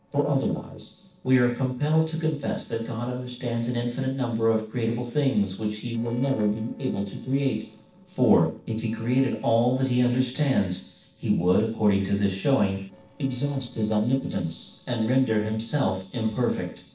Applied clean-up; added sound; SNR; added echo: neural separator model SepFormer DNS4.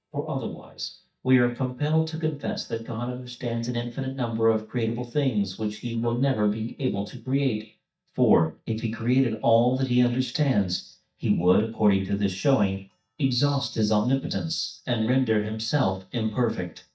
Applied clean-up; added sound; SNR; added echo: neural mask model DeepFilterNet 3.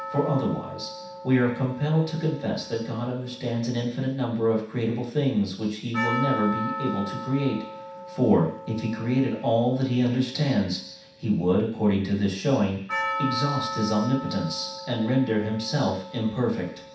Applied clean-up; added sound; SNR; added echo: none; Percussion; 11 dB; reverberation time 0.7 s.